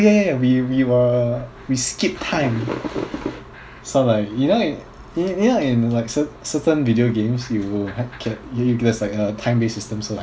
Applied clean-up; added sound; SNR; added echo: none; none; none; none.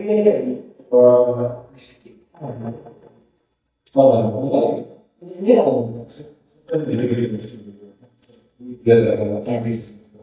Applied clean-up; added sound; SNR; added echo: neural mask model DeepFilterNet 3.